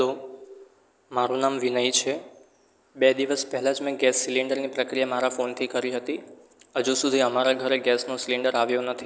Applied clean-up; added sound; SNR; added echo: none; none; none; none.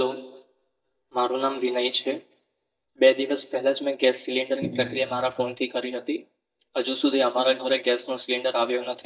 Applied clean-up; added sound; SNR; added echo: neural mask model DeepFilterNet 3.